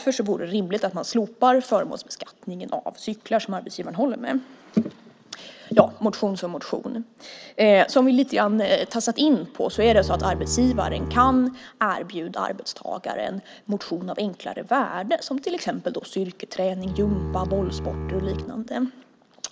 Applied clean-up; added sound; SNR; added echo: none; Bowed string instrument; 6 dB; none.